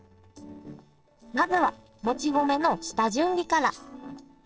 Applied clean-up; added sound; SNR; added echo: neural separator model SepFormer DNS4.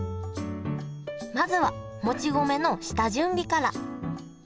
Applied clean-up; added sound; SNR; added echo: none; none; none; none.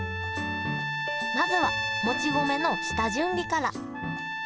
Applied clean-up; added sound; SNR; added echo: none; Trumpet; 2 dB; none.